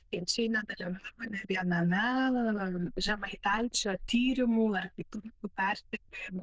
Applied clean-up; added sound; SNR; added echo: neural diffusion model UNIVERSE++.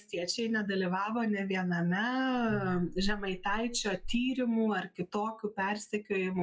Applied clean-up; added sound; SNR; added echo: classical method log-MMSE.